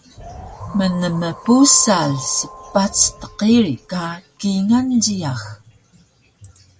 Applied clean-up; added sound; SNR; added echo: none; Wind + Percussion; 16 dB; none.